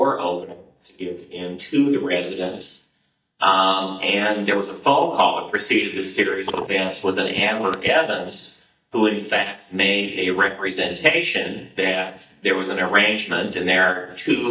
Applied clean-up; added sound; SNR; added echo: neural mask model DeepFilterNet 3.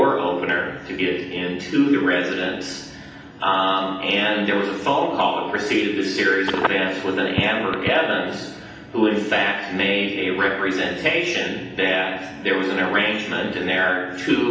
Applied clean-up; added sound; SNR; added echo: none; Telephone; 6 dB; reverberation time 0.8 s.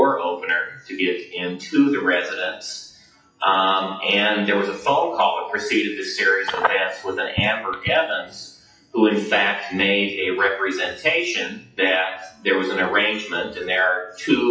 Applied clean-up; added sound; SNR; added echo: classical method WPE with log-MMSE.